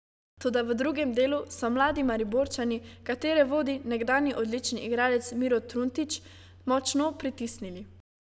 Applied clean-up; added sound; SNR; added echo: none; none; none; none.